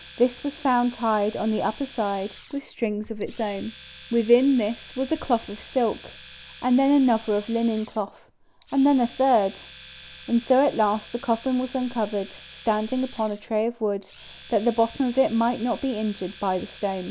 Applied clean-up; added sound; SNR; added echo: none; Domestic sounds, home sounds; 18 dB; none.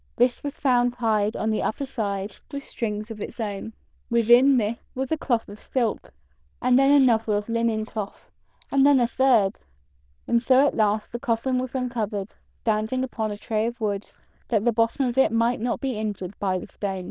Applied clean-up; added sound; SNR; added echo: neural diffusion model UNIVERSE++.